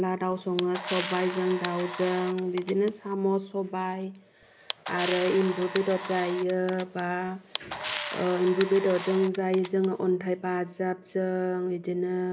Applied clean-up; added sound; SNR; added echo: none; Camera; 10 dB; none.